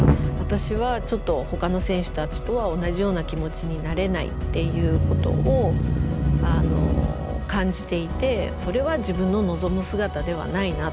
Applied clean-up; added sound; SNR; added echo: none; Engine starting / Accelerating, revving, vroom / Motor vehicle (road); 1 dB; none.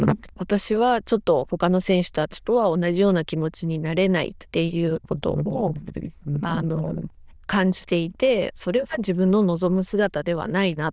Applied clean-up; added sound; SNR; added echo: neural diffusion model UNIVERSE++.